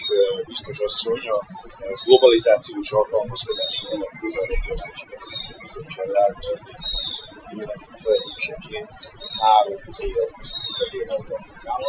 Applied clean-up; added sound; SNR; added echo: classical method Wiener filter.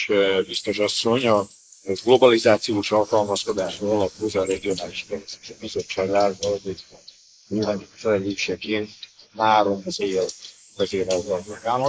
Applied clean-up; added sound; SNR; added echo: neural mask model Resemble Enhance denoiser.